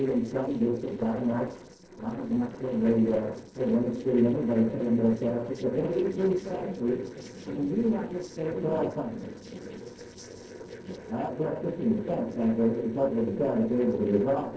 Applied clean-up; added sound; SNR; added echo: neural separator model SepFormer DNS4.